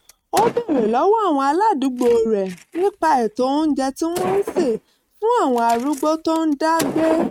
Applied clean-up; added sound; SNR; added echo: neural mask model RNNoise.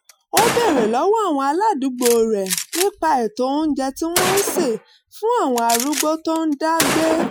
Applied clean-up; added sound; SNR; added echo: classical method Wiener filter.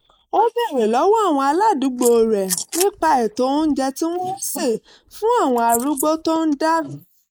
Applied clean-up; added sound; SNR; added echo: neural mask model Resemble Enhance denoiser.